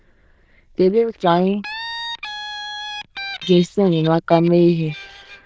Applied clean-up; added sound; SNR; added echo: neural diffusion model UNIVERSE++.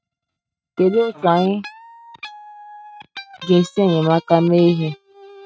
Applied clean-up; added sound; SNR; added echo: neural mask model RNNoise.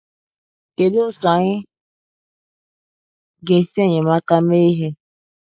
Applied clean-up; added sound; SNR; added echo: neural mask model Resemble Enhance denoiser.